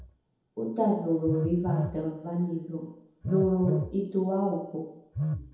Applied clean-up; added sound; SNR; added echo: none; Telephone; 6 dB; reverberation time 2.1 s.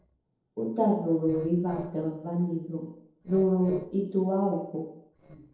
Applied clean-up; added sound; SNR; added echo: neural separator model SepFormer DNS4.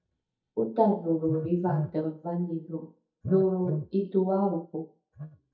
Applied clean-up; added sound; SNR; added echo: neural mask model DeepFilterNet 3.